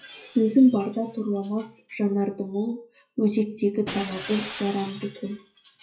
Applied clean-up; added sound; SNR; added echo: classical method WPE with log-MMSE.